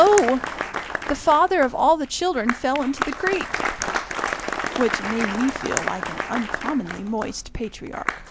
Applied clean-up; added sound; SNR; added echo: none; Applause; 6 dB; none.